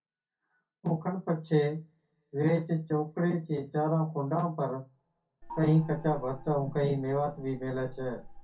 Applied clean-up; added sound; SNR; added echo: none; Gong; 15 dB; reverberation time 0.3 s.